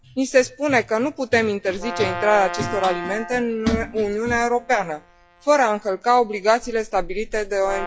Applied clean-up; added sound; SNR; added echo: classical method log-MMSE.